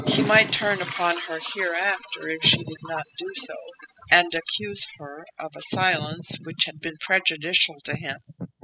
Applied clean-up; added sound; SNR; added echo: classical method spectral subtraction.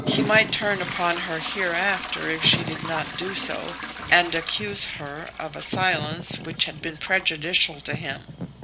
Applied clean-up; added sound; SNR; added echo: none; Trickle, dribble / Toilet flush / Hiss + Wind / Fire; 9 dB; none.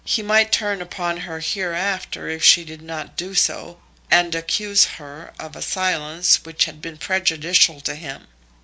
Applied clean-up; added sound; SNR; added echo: none; none; none; none.